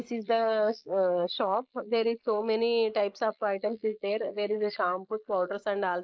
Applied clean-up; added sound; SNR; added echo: neural mask model Resemble Enhance denoiser.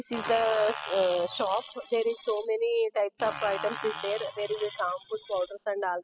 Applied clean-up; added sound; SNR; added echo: classical method spectral subtraction.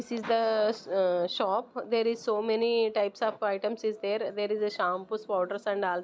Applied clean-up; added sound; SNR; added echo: none; none; none; none.